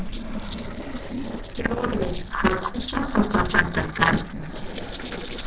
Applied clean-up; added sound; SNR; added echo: neural separator model SepFormer DNS4.